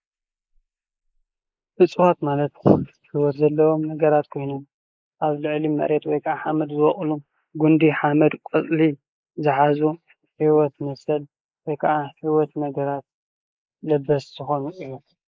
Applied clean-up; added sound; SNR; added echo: neural mask model Resemble Enhance denoiser.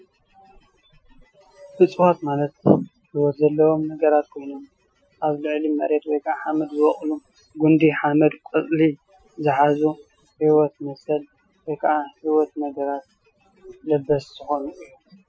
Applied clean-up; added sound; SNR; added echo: classical method Wiener filter.